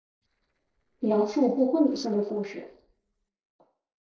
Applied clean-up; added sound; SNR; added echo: neural separator model SepFormer DNS4.